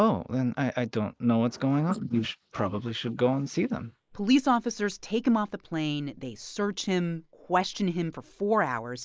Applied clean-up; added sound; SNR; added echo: neural mask model Resemble Enhance denoiser.